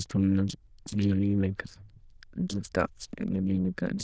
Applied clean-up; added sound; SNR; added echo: neural diffusion model UNIVERSE++.